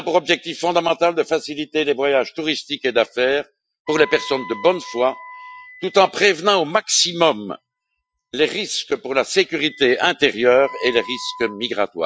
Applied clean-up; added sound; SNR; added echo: classical method Wiener filter.